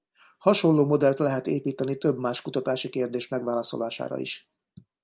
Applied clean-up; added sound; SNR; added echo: none; none; none; none.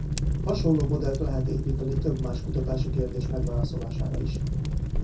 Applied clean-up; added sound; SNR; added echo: none; Fire; -4 dB; reverberation time 0.3 s.